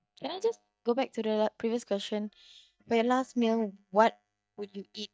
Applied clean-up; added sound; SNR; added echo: neural mask model DeepFilterNet 3.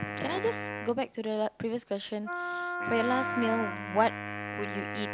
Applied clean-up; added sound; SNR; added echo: none; Wind instrument, woodwind instrument + Wind instrument, woodwind instrument; 4 dB; none.